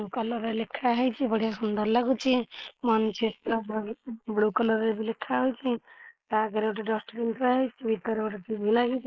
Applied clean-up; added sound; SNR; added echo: neural mask model Resemble Enhance denoiser.